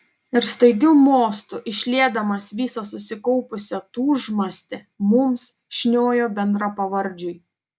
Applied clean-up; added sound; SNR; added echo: none; none; none; none.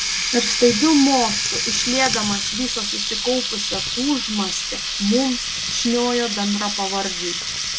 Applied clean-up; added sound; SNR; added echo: none; Water tap, faucet; 2 dB; none.